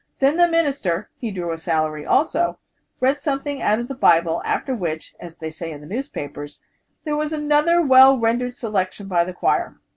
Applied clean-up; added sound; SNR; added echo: none; none; none; none.